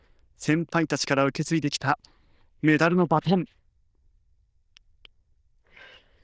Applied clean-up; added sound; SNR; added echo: neural diffusion model UNIVERSE++.